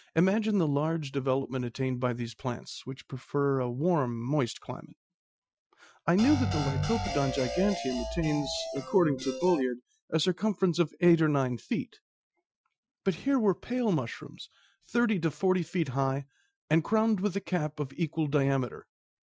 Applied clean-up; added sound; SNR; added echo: classical method Wiener filter.